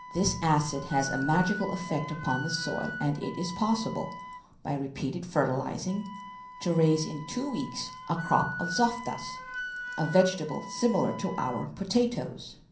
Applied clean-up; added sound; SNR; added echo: none; Wind instrument, woodwind instrument; 11 dB; reverberation time 0.6 s.